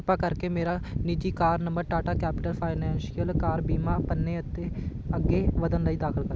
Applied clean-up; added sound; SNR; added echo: none; none; none; none.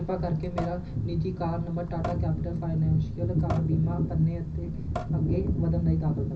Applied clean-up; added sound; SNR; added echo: none; Drip / Sink (filling or washing) / Water tap, faucet; 13 dB; reverberation time 0.4 s.